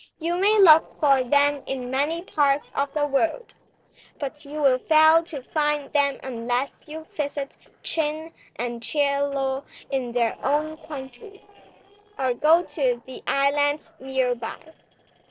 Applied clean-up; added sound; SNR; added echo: neural separator model SepFormer DNS4.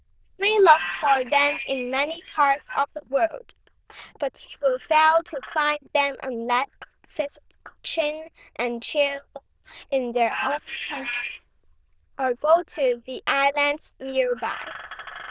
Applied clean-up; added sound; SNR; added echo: neural diffusion model UNIVERSE++.